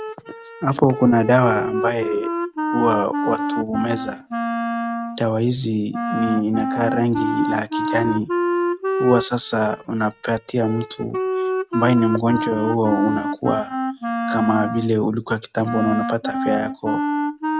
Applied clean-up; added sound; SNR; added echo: neural mask model RNNoise.